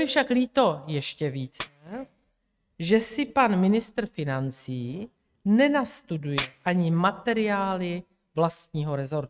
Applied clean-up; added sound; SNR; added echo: neural mask model RNNoise.